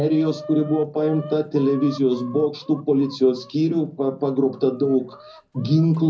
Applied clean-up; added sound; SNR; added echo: none; Chicken, rooster; 20 dB; reverberation time 0.4 s.